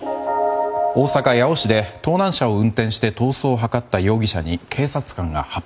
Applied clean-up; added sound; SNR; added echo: none; none; none; none.